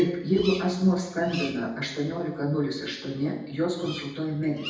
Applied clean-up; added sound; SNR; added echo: none; Bird vocalization, bird call, bird song; 16 dB; reverberation time 0.9 s.